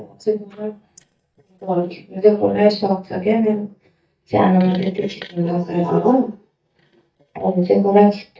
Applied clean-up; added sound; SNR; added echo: neural mask model DeepFilterNet 3.